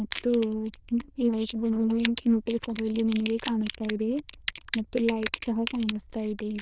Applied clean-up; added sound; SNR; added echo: neural diffusion model UNIVERSE++.